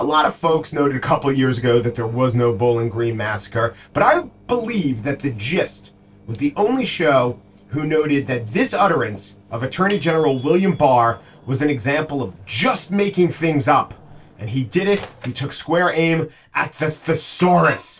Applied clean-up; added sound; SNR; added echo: neural separator model SepFormer DNS4.